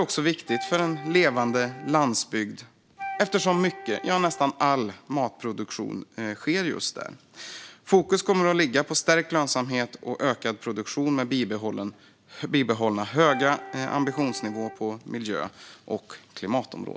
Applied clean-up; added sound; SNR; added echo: none; Wind instrument, woodwind instrument; 14 dB; none.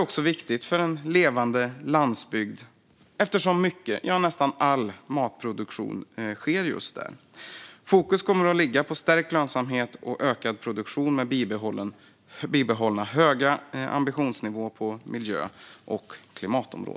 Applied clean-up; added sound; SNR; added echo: none; none; none; none.